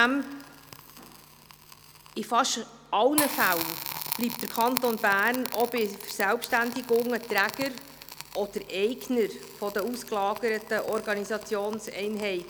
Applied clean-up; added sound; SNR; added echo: none; Crackle; 10 dB; none.